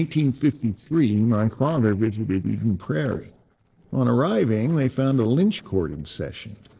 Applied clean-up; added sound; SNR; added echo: neural separator model SepFormer DNS4.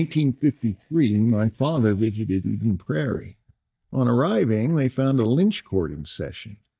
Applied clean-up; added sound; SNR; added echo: neural mask model DeepFilterNet 3.